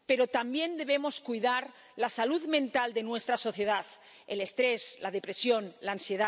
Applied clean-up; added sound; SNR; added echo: none; none; none; none.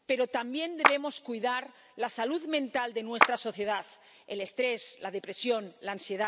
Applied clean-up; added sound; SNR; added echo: none; Clapping; -1 dB; none.